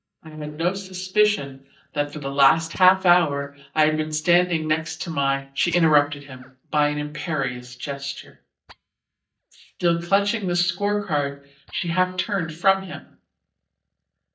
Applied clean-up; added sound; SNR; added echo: neural mask model DeepFilterNet 3.